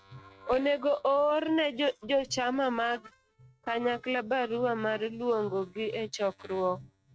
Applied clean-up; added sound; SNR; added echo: neural mask model RNNoise.